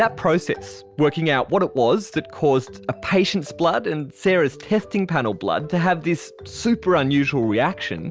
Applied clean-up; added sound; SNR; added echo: none; none; none; none.